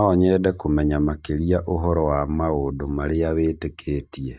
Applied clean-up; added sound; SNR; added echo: neural mask model DeepFilterNet 3.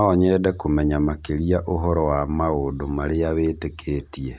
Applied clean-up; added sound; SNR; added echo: none; none; none; none.